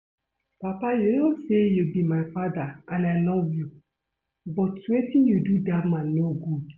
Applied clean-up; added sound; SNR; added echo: none; none; none; none.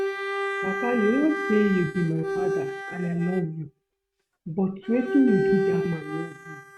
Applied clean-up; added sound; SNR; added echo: neural mask model RNNoise.